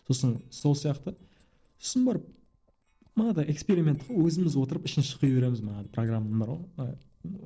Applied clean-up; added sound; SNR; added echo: neural separator model SepFormer DNS4.